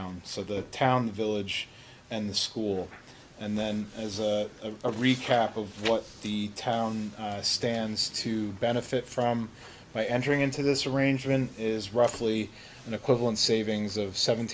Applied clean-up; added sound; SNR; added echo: none; none; none; none.